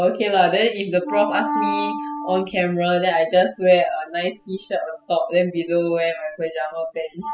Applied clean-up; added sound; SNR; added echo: classical method spectral subtraction.